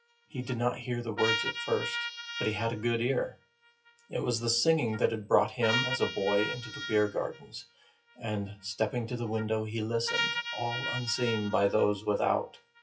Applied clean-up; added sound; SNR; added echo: classical method WPE with log-MMSE.